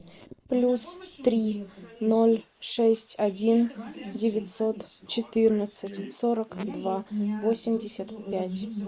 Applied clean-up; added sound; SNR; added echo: neural mask model Resemble Enhance denoiser.